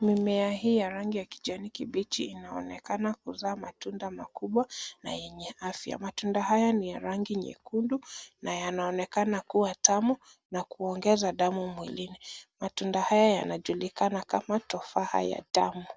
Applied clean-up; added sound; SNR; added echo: none; none; none; none.